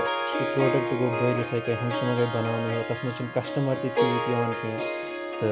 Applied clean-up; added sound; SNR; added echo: none; Harp; 1 dB; none.